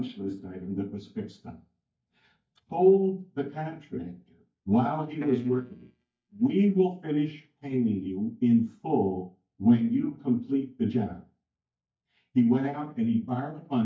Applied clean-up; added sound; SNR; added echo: neural mask model DeepFilterNet 3.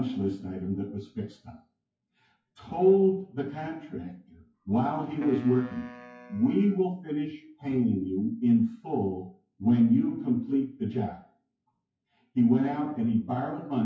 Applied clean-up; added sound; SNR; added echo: classical method WPE with log-MMSE.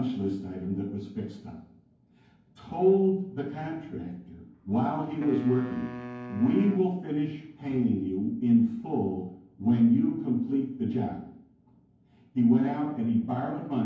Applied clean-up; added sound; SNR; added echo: none; Wind instrument, woodwind instrument; 13 dB; reverberation time 0.9 s.